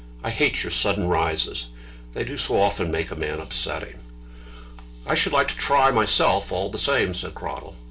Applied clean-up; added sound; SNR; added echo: none; none; none; reverberation time 0.2 s.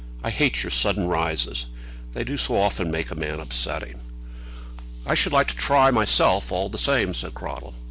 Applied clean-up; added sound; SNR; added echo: none; none; none; none.